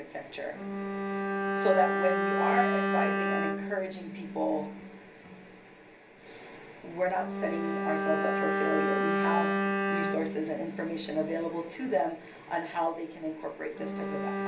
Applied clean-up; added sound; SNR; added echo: none; Bowed string instrument; -1 dB; reverberation time 0.3 s.